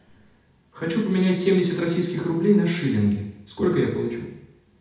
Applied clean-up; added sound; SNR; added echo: none; none; none; reverberation time 0.8 s.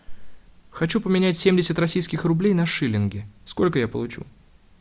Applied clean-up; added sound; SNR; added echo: none; none; none; none.